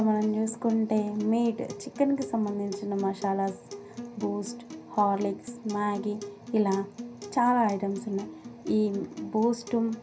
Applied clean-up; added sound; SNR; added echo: none; Acoustic guitar; 14 dB; reverberation time 0.4 s.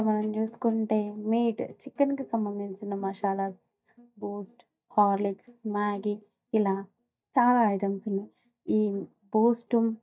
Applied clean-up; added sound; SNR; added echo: neural mask model DeepFilterNet 3.